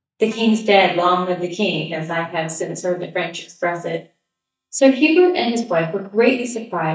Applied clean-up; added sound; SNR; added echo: neural mask model DeepFilterNet 3.